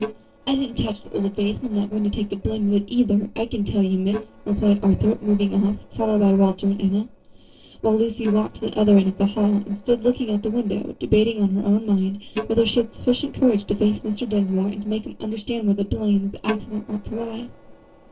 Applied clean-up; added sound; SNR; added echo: neural separator model SepFormer DNS4.